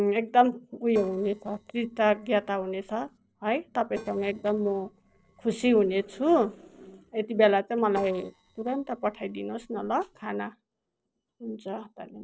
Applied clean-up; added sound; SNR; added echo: neural separator model SepFormer DNS4.